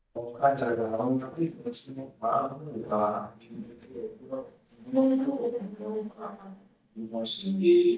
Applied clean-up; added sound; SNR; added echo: neural mask model DeepFilterNet 3.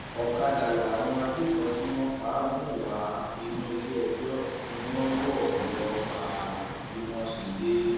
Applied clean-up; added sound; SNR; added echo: none; Waves, surf; 8 dB; reverberation time 1.2 s.